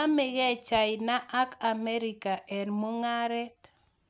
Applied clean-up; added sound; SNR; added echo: none; none; none; none.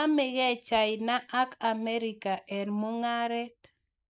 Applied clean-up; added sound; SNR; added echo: neural mask model Resemble Enhance denoiser.